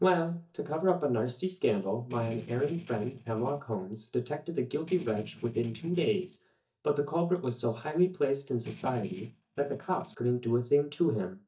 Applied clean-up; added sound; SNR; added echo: neural mask model DeepFilterNet 3.